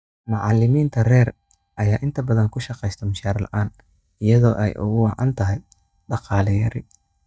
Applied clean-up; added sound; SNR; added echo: neural mask model DeepFilterNet 3.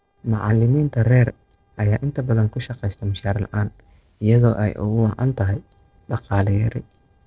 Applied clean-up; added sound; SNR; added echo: neural separator model SepFormer DNS4.